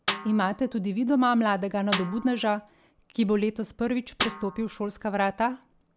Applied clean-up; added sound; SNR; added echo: none; Snare drum; 8 dB; none.